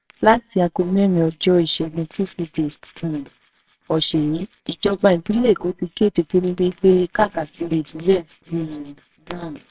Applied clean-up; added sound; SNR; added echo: neural separator model SepFormer WHAMR!.